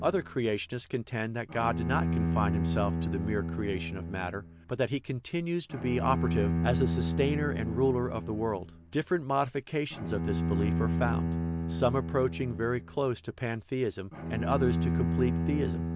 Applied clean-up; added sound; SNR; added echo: none; Bowed string instrument; 1 dB; none.